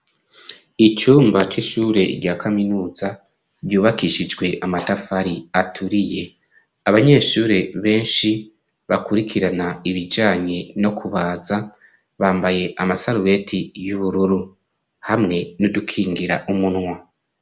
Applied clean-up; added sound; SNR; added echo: none; none; none; none.